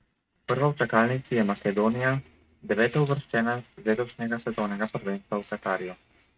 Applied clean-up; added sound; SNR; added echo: neural mask model RNNoise.